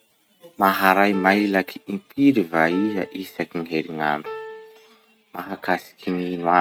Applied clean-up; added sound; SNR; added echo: none; Piano; 17 dB; none.